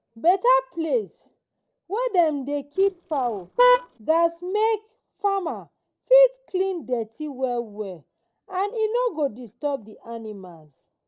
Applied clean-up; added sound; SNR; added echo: neural separator model SepFormer DNS4.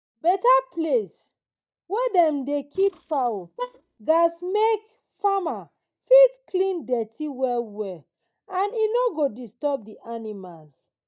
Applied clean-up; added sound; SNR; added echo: neural mask model DeepFilterNet 3.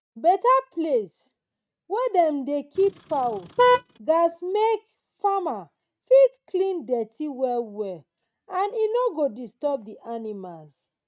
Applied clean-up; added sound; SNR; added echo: neural mask model RNNoise.